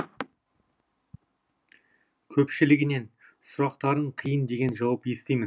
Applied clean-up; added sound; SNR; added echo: none; none; none; none.